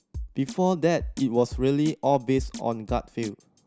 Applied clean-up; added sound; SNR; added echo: none; Drum kit; 13 dB; none.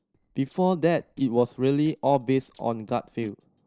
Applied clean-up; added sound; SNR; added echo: neural separator model SepFormer DNS4.